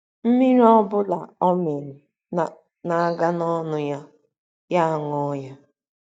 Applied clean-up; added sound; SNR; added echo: neural mask model DeepFilterNet 3.